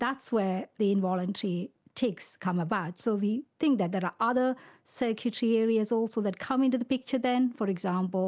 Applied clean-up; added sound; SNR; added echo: none; none; none; none.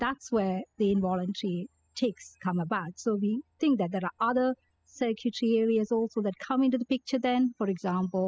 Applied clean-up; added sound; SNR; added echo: classical method spectral subtraction.